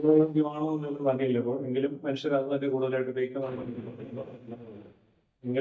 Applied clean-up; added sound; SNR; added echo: neural mask model DeepFilterNet 3.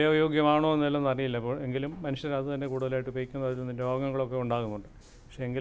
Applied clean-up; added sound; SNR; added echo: none; none; none; none.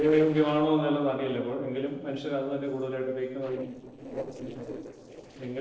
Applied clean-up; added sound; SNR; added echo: neural separator model SepFormer DNS4.